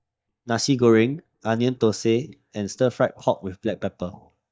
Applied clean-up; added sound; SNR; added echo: neural mask model DeepFilterNet 3.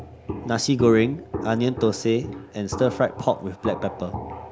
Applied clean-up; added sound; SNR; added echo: none; Walk, footsteps; 10 dB; none.